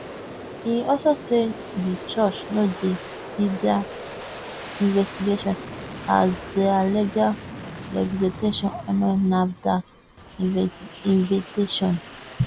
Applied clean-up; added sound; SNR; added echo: none; Aircraft; 13 dB; none.